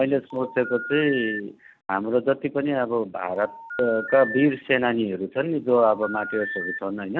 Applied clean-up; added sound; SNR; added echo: none; Telephone; 11 dB; none.